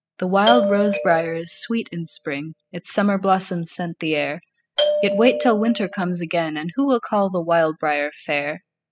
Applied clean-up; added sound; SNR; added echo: classical method spectral subtraction.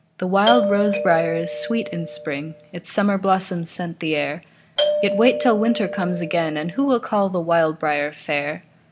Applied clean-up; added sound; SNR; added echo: none; Doorbell; 4 dB; none.